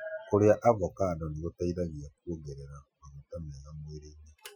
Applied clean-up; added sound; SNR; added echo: classical method Wiener filter.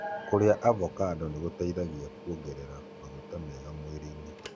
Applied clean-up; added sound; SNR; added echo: none; Mechanical fan; 15 dB; none.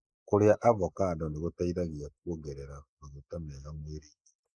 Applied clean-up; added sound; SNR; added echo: neural mask model Resemble Enhance denoiser.